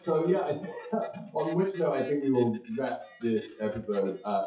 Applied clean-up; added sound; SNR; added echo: classical method WPE with log-MMSE.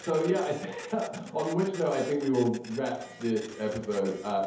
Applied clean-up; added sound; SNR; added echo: none; Printer; 17 dB; reverberation time 2.2 s.